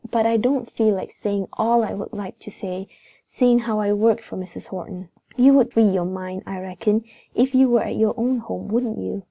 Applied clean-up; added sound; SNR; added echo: none; none; none; none.